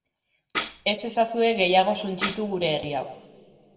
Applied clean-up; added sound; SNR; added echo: none; Tambourine; 11 dB; reverberation time 1.4 s.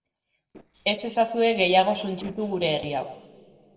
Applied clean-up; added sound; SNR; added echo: neural separator model SepFormer DNS4.